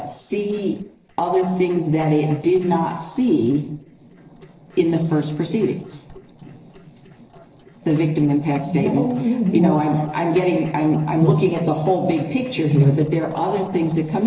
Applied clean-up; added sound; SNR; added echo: neural separator model SepFormer DNS4.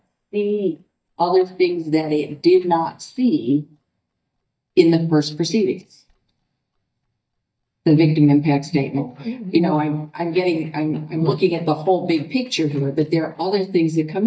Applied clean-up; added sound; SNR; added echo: neural mask model DeepFilterNet 3.